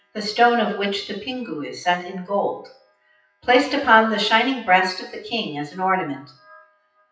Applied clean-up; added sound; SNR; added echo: classical method WPE with log-MMSE.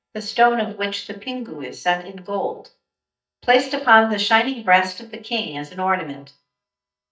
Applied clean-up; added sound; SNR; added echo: neural mask model DeepFilterNet 3.